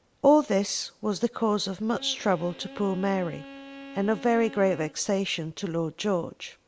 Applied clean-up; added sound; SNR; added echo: none; Bowed string instrument; 17 dB; none.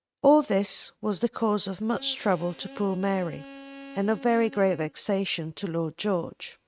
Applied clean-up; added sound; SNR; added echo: neural mask model RNNoise.